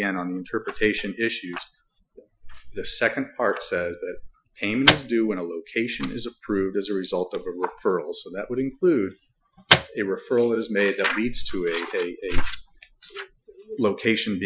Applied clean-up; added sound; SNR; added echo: classical method Wiener filter.